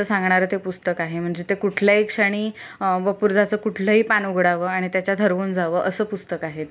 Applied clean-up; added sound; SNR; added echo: none; none; none; none.